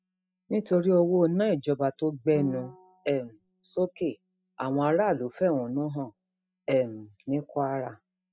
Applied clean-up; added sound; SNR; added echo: classical method spectral subtraction.